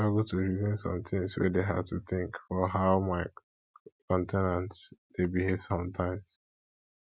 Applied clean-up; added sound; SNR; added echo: none; none; none; none.